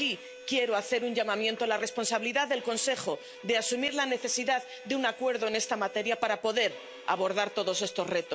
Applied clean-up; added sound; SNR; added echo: none; Bowed string instrument; 17 dB; none.